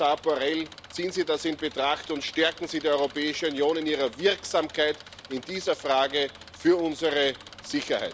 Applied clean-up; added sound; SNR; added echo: none; Engine; 19 dB; none.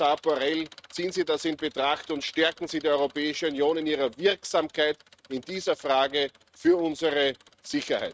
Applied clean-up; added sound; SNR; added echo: neural mask model RNNoise.